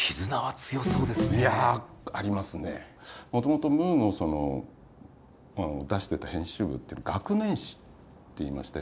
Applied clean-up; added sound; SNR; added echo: none; none; none; none.